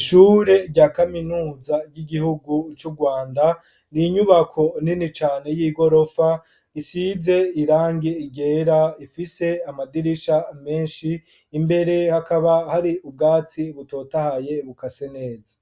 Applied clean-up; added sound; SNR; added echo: none; none; none; none.